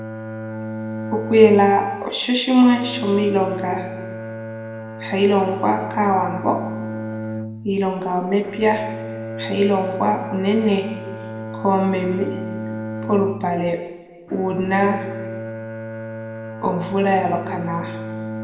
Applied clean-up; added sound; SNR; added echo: none; Bowed string instrument; 9 dB; reverberation time 1.2 s.